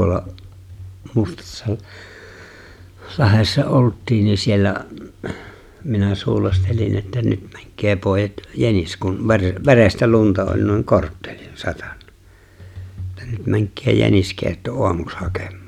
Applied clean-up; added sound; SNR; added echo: none; none; none; none.